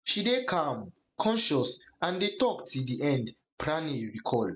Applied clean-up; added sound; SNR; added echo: none; none; none; none.